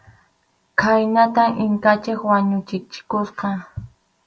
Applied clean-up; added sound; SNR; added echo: none; none; none; none.